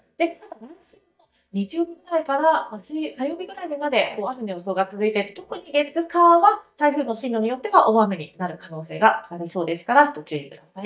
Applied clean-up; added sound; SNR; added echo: neural mask model DeepFilterNet 3.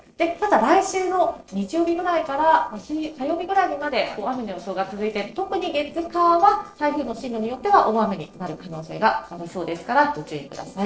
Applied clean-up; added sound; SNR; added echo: neural separator model SepFormer DNS4.